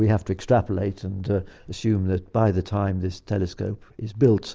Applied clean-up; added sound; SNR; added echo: none; none; none; none.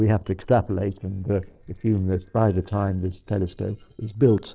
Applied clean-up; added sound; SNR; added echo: neural separator model SepFormer DNS4.